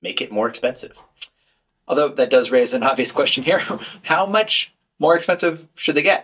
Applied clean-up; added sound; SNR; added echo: neural mask model DeepFilterNet 3.